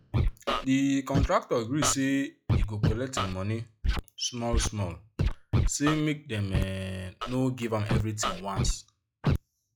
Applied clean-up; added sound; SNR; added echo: classical method log-MMSE.